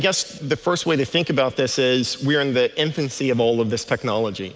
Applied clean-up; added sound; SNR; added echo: none; none; none; none.